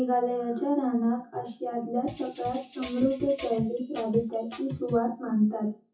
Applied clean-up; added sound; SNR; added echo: classical method WPE with log-MMSE.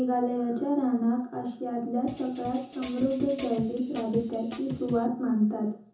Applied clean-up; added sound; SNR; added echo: none; Drum kit; 13 dB; reverberation time 0.6 s.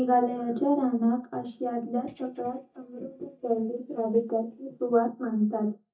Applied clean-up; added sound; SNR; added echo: neural mask model DeepFilterNet 3.